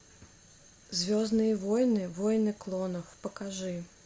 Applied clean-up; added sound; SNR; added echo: none; none; none; none.